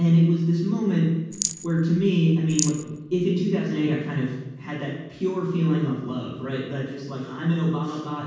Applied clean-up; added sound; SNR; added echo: none; Rattle; 8 dB; reverberation time 1.2 s.